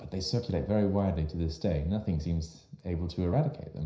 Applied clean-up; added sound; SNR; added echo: none; none; none; reverberation time 0.5 s.